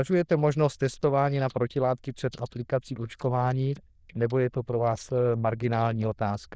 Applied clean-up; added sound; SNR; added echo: neural diffusion model UNIVERSE++.